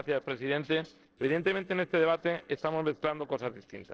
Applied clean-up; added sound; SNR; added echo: neural separator model SepFormer DNS4.